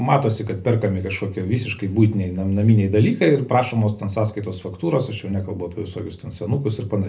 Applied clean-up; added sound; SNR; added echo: none; none; none; reverberation time 0.3 s.